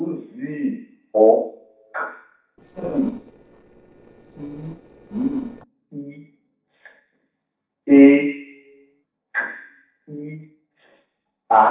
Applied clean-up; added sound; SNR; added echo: neural separator model SepFormer DNS4.